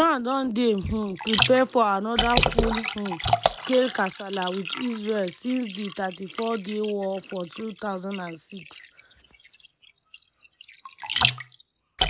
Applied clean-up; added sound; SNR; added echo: none; Liquid; 3 dB; none.